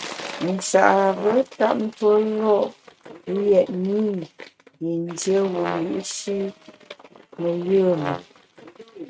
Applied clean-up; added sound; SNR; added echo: neural mask model RNNoise.